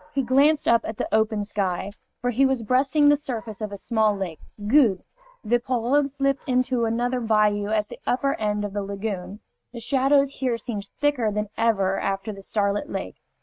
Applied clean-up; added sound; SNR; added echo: neural mask model RNNoise.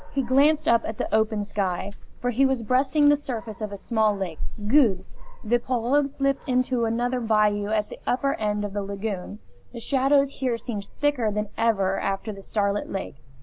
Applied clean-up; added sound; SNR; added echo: none; Dog; 7 dB; none.